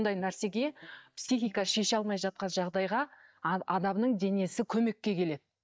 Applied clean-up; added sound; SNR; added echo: neural mask model DeepFilterNet 3.